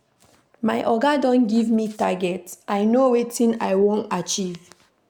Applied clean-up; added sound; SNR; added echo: none; none; none; none.